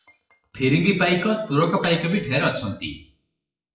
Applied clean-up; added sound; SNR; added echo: classical method WPE with log-MMSE.